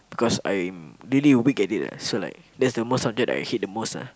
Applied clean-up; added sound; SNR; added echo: none; none; none; none.